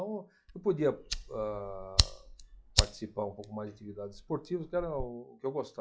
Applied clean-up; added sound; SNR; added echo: classical method log-MMSE.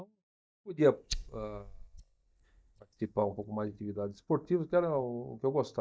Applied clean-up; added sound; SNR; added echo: neural mask model DeepFilterNet 3.